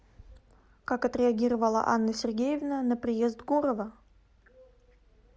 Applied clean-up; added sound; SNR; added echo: none; none; none; none.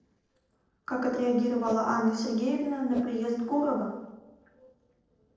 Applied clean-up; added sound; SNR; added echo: neural separator model SepFormer DNS4.